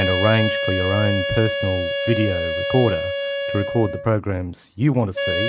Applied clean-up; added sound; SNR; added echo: none; Wind instrument, woodwind instrument; 3 dB; none.